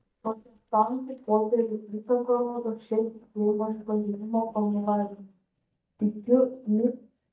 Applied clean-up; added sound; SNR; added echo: neural mask model DeepFilterNet 3.